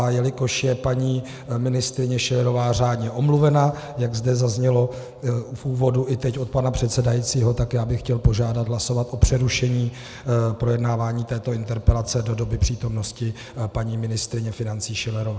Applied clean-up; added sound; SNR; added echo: none; none; none; none.